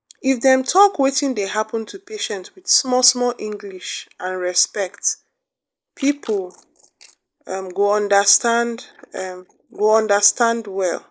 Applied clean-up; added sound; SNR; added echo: neural mask model Resemble Enhance denoiser.